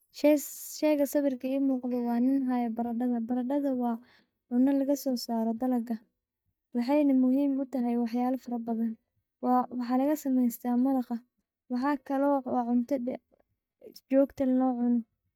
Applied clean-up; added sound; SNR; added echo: neural mask model DeepFilterNet 3.